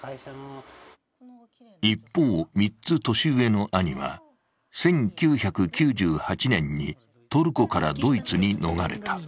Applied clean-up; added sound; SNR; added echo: none; none; none; none.